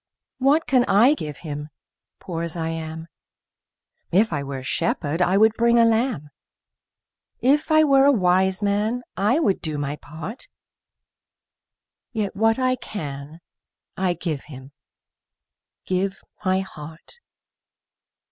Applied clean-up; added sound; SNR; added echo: none; none; none; none.